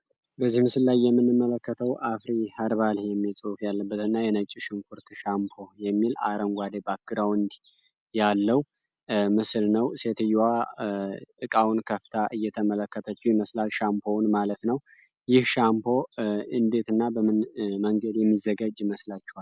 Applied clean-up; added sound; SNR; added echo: none; none; none; none.